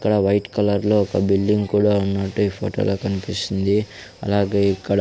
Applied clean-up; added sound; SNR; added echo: none; none; none; none.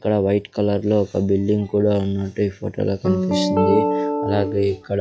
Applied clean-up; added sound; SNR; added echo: classical method log-MMSE.